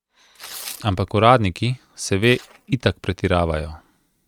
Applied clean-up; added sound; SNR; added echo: neural mask model RNNoise.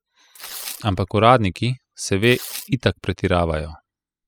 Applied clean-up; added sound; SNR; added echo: classical method spectral subtraction.